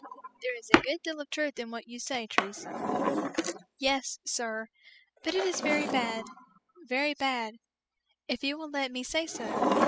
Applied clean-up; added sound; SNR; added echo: classical method spectral subtraction.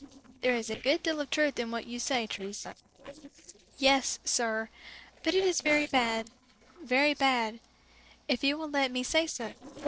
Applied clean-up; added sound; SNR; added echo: neural separator model SepFormer DNS4.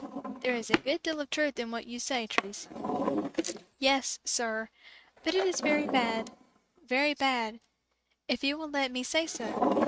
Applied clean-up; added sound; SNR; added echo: neural mask model RNNoise.